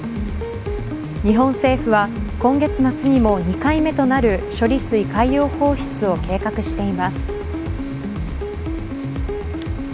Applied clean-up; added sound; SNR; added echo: none; none; none; none.